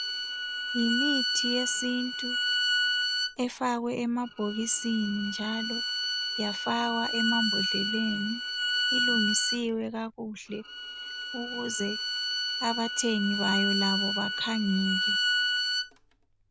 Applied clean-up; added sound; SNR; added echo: none; Bowed string instrument; -1 dB; none.